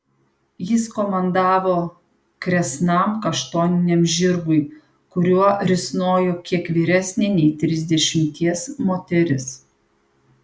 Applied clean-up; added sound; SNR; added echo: none; none; none; none.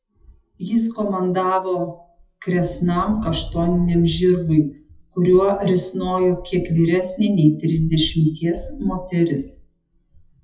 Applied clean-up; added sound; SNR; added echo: classical method WPE with log-MMSE.